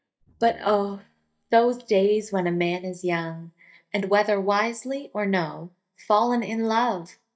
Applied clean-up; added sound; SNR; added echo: neural mask model DeepFilterNet 3.